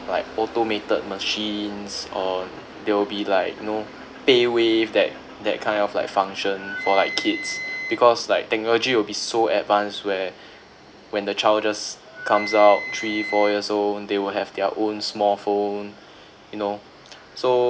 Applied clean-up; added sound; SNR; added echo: none; Wind instrument, woodwind instrument; 11 dB; none.